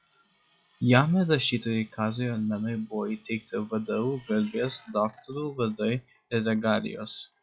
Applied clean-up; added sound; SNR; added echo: classical method log-MMSE.